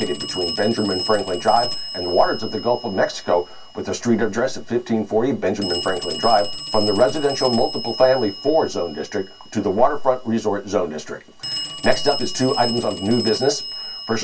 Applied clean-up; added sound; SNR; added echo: none; Telephone; 10 dB; reverberation time 0.1 s.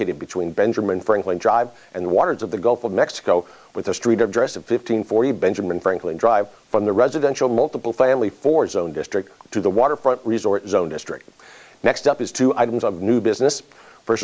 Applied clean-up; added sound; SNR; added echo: none; none; none; none.